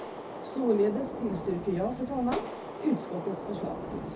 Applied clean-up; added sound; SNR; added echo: none; Gunshot, gunfire; 7 dB; reverberation time 0.3 s.